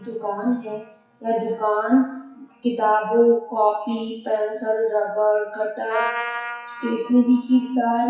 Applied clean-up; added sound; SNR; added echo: classical method WPE with log-MMSE.